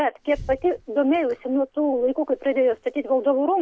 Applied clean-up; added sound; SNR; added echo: none; none; none; none.